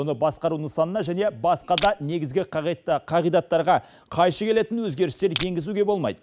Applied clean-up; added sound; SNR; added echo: none; Crushing; 4 dB; none.